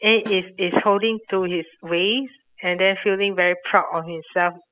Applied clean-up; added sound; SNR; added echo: classical method spectral subtraction.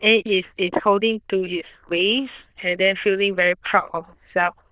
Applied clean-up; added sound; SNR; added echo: neural diffusion model UNIVERSE++.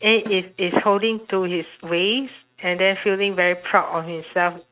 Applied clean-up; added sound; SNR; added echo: neural mask model RNNoise.